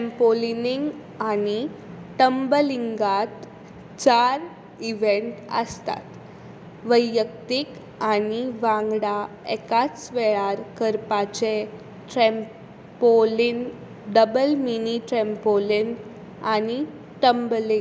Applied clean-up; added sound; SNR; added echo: none; none; none; none.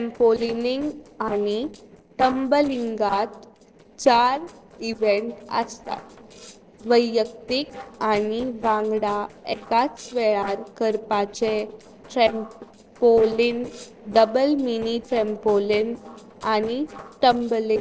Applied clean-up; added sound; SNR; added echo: neural separator model SepFormer DNS4.